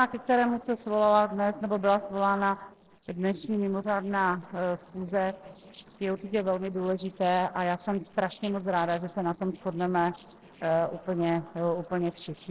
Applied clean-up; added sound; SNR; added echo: neural separator model SepFormer DNS4.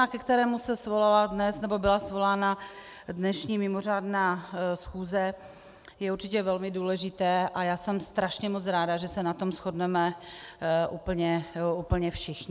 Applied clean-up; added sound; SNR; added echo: none; none; none; none.